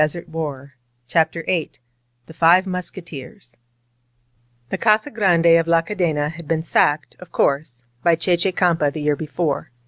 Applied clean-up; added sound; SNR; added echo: none; none; none; none.